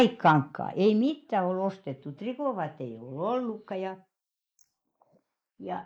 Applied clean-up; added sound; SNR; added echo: neural mask model Resemble Enhance denoiser.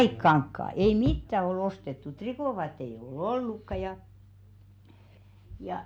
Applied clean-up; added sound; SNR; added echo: none; none; none; none.